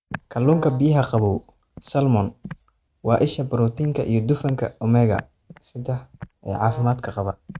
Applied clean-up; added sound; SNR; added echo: neural mask model RNNoise.